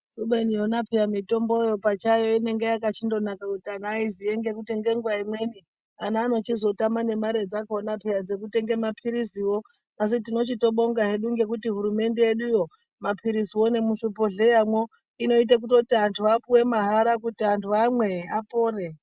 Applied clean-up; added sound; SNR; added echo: none; none; none; none.